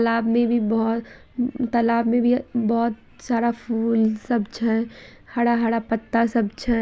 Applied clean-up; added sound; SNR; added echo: none; none; none; none.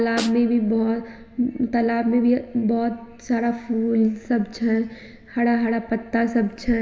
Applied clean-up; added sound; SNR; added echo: none; Snare drum; 16 dB; reverberation time 1.7 s.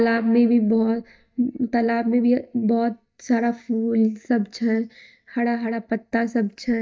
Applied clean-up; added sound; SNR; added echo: neural mask model DeepFilterNet 3.